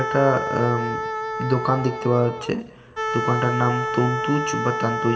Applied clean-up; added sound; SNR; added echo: none; Wind instrument, woodwind instrument; 4 dB; reverberation time 2.7 s.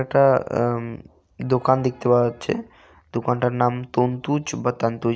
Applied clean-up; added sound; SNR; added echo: none; none; none; none.